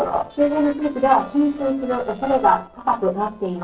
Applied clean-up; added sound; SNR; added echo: neural separator model SepFormer DNS4.